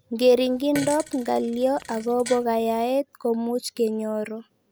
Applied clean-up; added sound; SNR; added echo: none; Fart; 16 dB; none.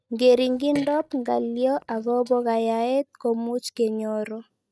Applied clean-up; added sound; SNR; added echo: neural mask model DeepFilterNet 3.